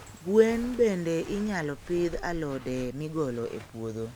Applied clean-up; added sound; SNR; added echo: none; Walk, footsteps; 16 dB; none.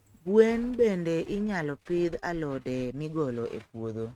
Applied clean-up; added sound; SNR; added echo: neural mask model RNNoise.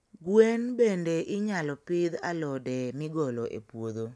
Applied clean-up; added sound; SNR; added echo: none; none; none; none.